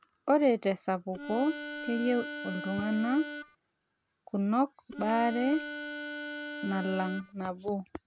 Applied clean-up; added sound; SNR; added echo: none; Harmonica; 8 dB; none.